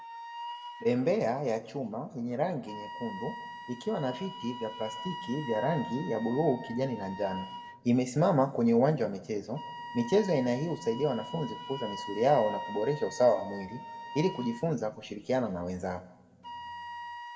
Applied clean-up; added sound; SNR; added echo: none; Wind instrument, woodwind instrument; 12 dB; reverberation time 2.3 s.